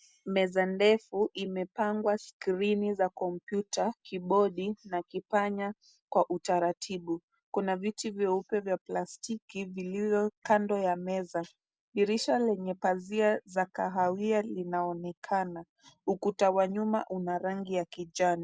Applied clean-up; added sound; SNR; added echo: none; none; none; none.